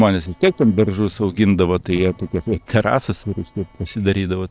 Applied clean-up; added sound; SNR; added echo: neural separator model SepFormer DNS4.